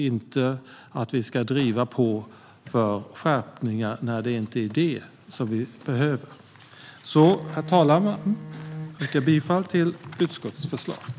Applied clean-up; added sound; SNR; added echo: none; Bowed string instrument; 13 dB; none.